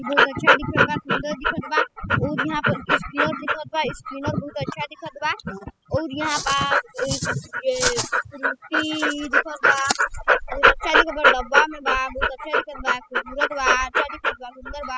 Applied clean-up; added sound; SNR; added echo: classical method spectral subtraction.